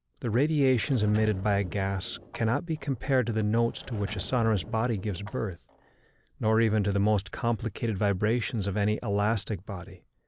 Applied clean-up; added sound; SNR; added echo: none; Sliding door / Wood; 18 dB; none.